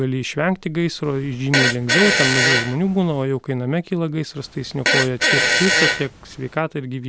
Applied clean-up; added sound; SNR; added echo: none; Fart; -2 dB; none.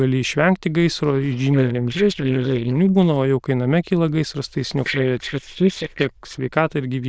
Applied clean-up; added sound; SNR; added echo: neural diffusion model UNIVERSE++.